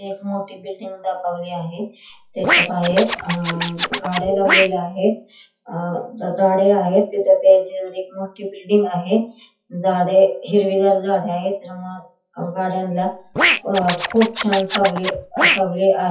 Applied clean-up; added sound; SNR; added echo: classical method WPE with log-MMSE.